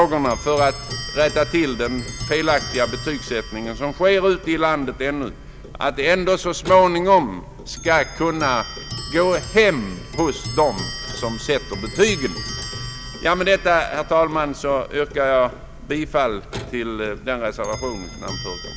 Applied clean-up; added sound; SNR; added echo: none; Clock; 12 dB; none.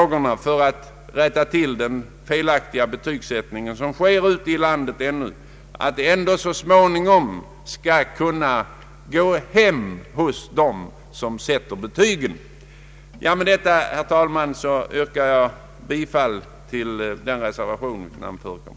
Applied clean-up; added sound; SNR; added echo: none; none; none; none.